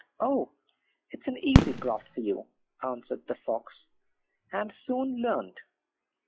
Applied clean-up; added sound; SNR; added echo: classical method log-MMSE.